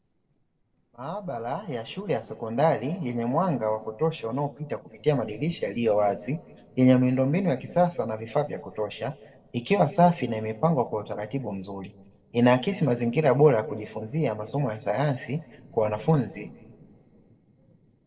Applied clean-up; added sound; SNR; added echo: neural separator model SepFormer DNS4.